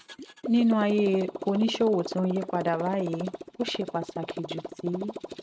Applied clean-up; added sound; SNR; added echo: neural mask model RNNoise.